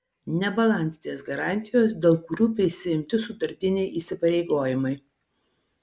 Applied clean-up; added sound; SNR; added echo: none; none; none; none.